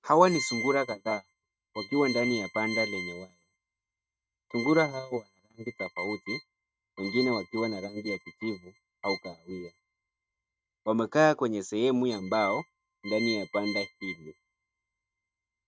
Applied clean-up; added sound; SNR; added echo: neural mask model RNNoise.